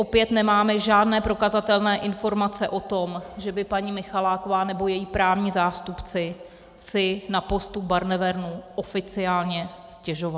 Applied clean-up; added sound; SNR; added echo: none; none; none; none.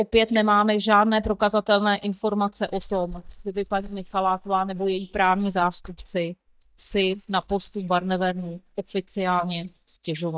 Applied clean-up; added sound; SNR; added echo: neural mask model DeepFilterNet 3.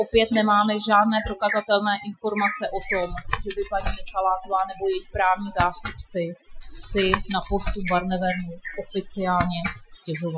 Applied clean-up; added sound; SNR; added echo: classical method Wiener filter.